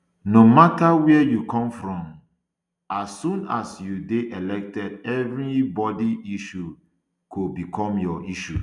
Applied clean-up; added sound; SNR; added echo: none; none; none; none.